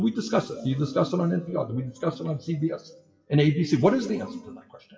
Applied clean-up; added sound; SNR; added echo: classical method WPE with log-MMSE.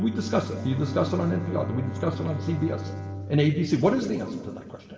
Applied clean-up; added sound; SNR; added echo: none; Bowed string instrument; 9 dB; reverberation time 1.7 s.